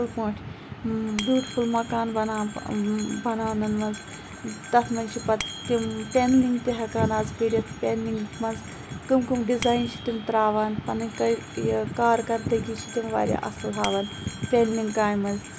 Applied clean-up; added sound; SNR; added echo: none; Bell + Bicycle bell; 16 dB; none.